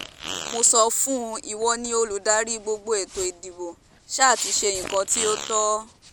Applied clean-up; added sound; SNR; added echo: none; Fart; 14 dB; none.